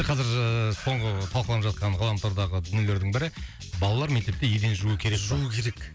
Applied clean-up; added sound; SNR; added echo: none; none; none; none.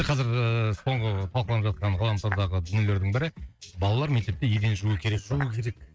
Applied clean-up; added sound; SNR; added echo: neural mask model RNNoise.